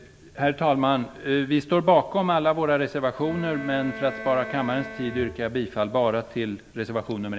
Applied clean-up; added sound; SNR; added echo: none; Bowed string instrument; 15 dB; none.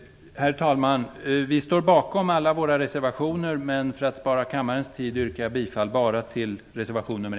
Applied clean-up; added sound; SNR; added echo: none; none; none; none.